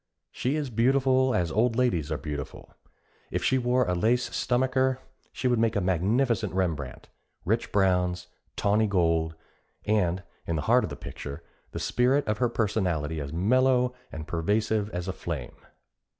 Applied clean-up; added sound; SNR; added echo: none; none; none; none.